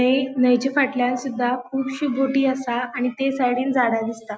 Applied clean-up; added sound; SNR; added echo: none; none; none; none.